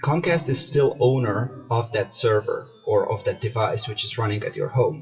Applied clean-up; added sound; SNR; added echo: classical method WPE with log-MMSE.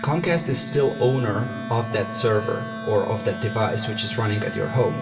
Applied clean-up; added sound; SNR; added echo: none; Wind instrument, woodwind instrument; 10 dB; reverberation time 1.9 s.